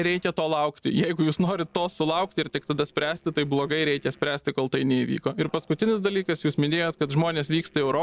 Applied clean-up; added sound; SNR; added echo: neural separator model SepFormer DNS4.